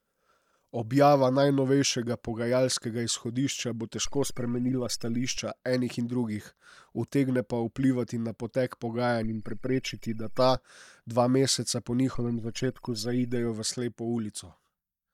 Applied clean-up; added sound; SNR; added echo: neural mask model DeepFilterNet 3.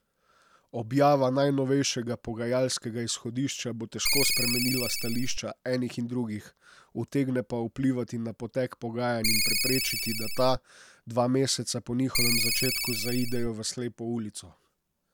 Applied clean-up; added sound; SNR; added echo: none; Ringtone; -2 dB; none.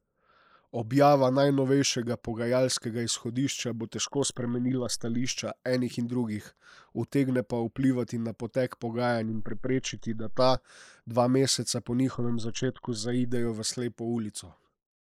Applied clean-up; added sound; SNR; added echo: neural mask model Resemble Enhance denoiser.